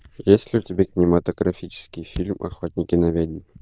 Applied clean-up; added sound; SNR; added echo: neural diffusion model UNIVERSE++.